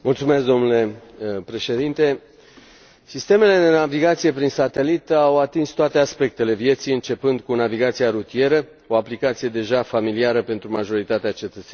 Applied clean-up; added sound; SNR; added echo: none; none; none; none.